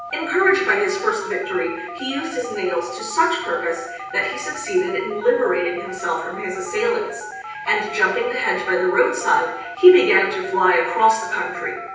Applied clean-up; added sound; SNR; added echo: none; Telephone; 12 dB; reverberation time 0.9 s.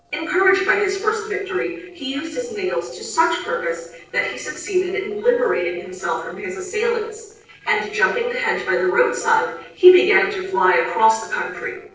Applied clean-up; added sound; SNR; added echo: neural separator model SepFormer DNS4.